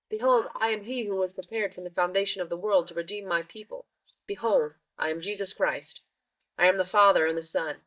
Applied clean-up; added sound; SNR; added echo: neural mask model DeepFilterNet 3.